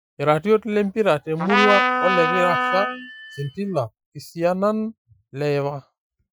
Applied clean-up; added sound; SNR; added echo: classical method Wiener filter.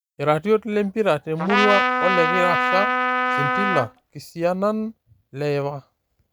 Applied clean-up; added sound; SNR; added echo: none; Trumpet; -2 dB; none.